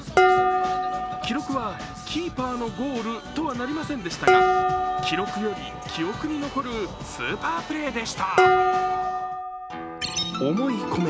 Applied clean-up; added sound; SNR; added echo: none; Dishes, pots, and pans; -3 dB; none.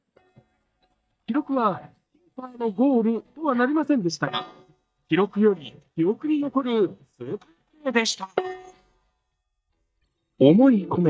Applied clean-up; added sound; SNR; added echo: neural mask model DeepFilterNet 3.